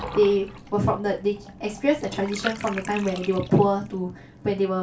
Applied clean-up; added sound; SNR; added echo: none; Bathtub (filling or washing) / Water; 15 dB; reverberation time 0.2 s.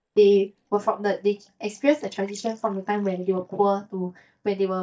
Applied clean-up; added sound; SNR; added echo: neural mask model DeepFilterNet 3.